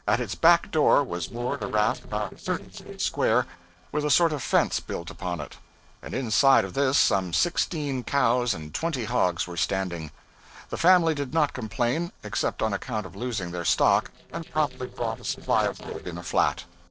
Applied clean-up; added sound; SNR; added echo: neural separator model SepFormer DNS4.